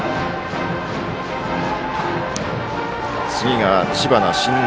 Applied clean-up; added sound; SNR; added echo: none; none; none; none.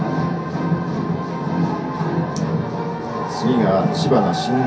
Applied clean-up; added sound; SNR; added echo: none; none; none; reverberation time 0.3 s.